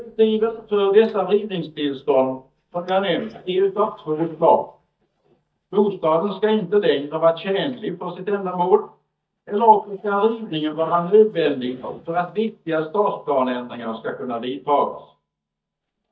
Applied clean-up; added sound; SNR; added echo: neural mask model DeepFilterNet 3.